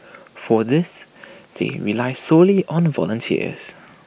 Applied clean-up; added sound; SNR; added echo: none; none; none; none.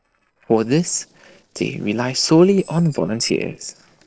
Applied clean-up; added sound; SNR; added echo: neural separator model SepFormer DNS4.